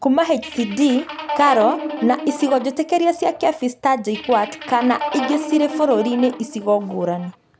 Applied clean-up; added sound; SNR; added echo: none; Guitar; 10 dB; none.